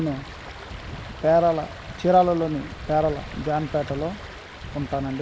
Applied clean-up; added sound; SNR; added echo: none; Stream; 16 dB; none.